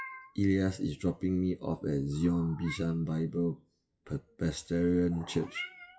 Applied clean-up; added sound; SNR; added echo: classical method WPE with log-MMSE.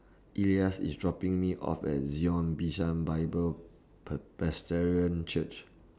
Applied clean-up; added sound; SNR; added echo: none; none; none; none.